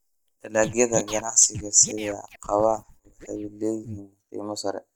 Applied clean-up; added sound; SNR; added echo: neural mask model DeepFilterNet 3.